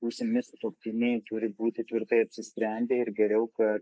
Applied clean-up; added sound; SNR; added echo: neural mask model Resemble Enhance denoiser.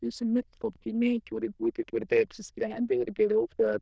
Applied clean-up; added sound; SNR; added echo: neural diffusion model UNIVERSE++.